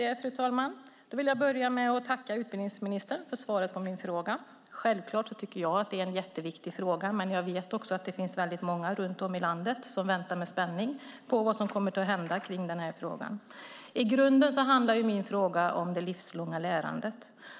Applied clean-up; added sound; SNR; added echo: none; none; none; none.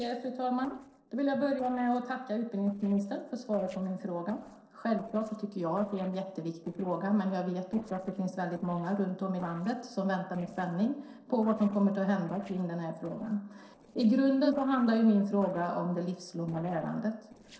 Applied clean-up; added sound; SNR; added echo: neural separator model SepFormer DNS4.